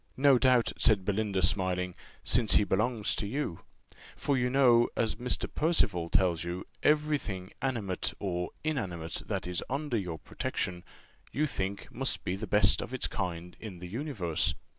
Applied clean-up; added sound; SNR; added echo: none; none; none; none.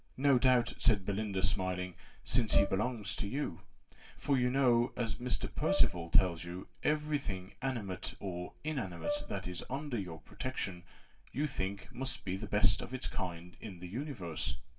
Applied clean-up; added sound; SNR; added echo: none; Brass instrument; 14 dB; reverberation time 0.2 s.